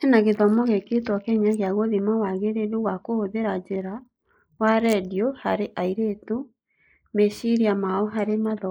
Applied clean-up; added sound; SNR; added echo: neural mask model Resemble Enhance denoiser.